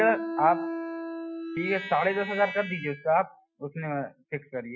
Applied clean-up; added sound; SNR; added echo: classical method Wiener filter.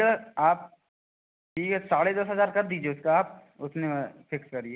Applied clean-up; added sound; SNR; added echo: none; none; none; none.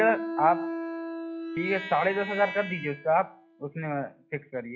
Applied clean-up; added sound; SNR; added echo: classical method log-MMSE.